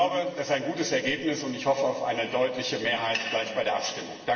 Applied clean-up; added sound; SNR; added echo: none; none; none; reverberation time 1.0 s.